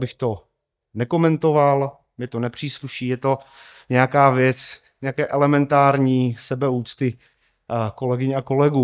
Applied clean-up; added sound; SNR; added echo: neural mask model DeepFilterNet 3.